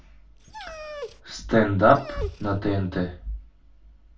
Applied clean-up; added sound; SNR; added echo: none; Dog; 15 dB; reverberation time 0.2 s.